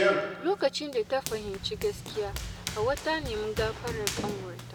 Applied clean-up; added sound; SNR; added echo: none; Run; 2 dB; none.